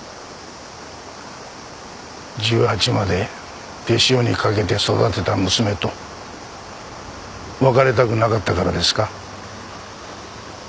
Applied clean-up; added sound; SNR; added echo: none; none; none; none.